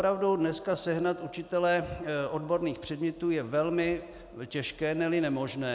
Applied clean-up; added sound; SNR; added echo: none; none; none; none.